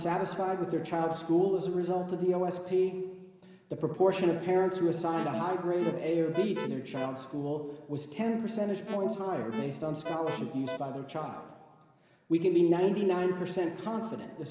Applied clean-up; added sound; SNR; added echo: none; Alarm; 9 dB; reverberation time 2.1 s.